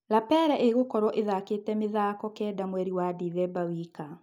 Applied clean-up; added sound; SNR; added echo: none; none; none; none.